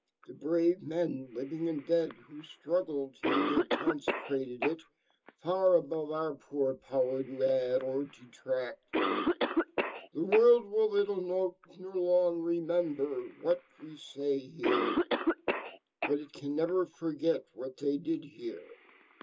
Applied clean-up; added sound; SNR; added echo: none; Cough; 6 dB; reverberation time 0.2 s.